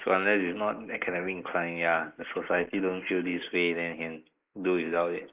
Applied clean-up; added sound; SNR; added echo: neural mask model Resemble Enhance denoiser.